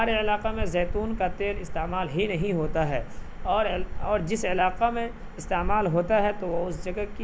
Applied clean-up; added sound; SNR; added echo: none; none; none; none.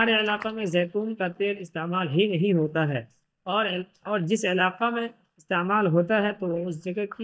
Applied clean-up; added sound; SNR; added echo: neural mask model DeepFilterNet 3.